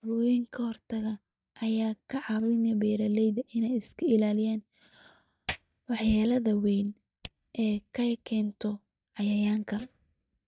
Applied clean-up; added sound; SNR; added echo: neural mask model DeepFilterNet 3.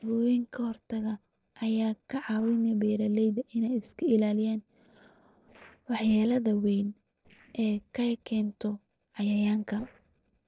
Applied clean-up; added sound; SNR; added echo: neural separator model SepFormer DNS4.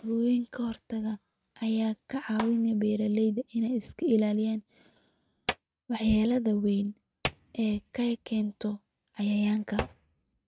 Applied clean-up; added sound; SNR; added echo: neural mask model RNNoise.